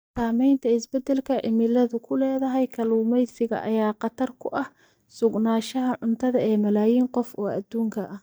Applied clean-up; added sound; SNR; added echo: neural mask model DeepFilterNet 3.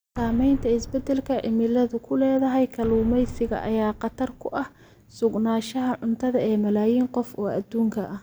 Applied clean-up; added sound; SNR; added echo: none; Boom; 14 dB; none.